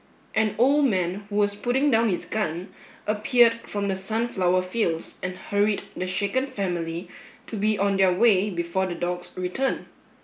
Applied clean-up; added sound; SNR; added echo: none; none; none; none.